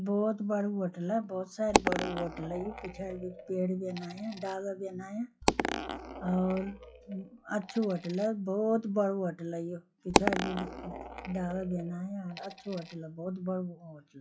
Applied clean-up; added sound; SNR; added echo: classical method log-MMSE.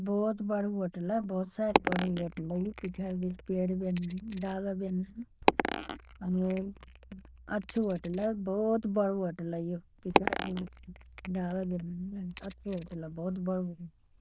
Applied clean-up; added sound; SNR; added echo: neural diffusion model UNIVERSE++.